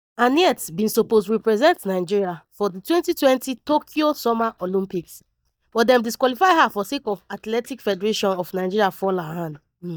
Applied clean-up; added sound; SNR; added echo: neural mask model DeepFilterNet 3.